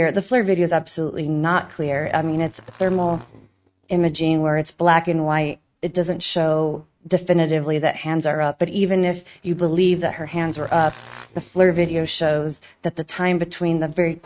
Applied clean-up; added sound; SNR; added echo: neural mask model RNNoise.